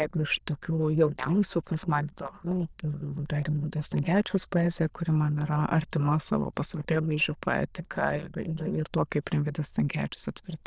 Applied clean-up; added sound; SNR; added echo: neural diffusion model UNIVERSE++.